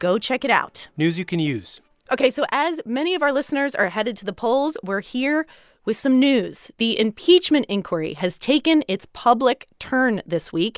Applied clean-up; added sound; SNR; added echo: none; none; none; none.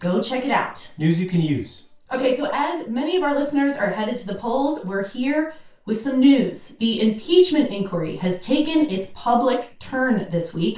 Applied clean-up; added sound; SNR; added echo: none; none; none; reverberation time 0.3 s.